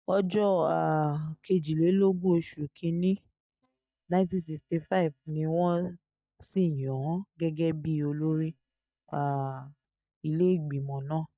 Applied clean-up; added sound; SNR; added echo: neural mask model DeepFilterNet 3.